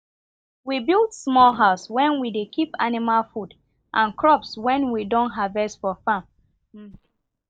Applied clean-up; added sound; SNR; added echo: neural mask model DeepFilterNet 3.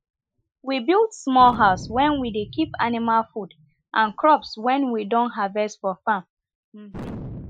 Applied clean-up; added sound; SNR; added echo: classical method Wiener filter.